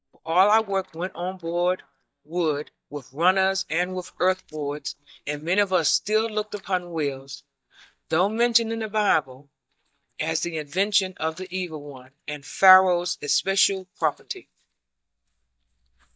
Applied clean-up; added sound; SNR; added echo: neural mask model DeepFilterNet 3.